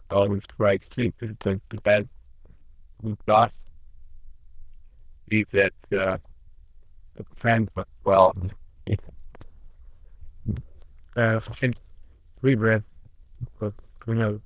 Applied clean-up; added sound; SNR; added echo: neural diffusion model UNIVERSE++.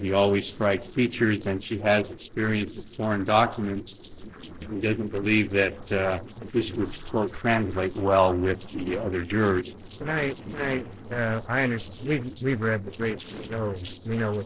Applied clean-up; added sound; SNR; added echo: neural separator model SepFormer DNS4.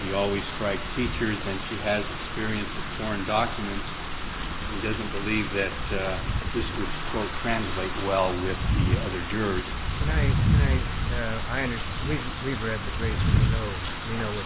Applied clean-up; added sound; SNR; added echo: none; Rain + Wind / Rain; -3 dB; none.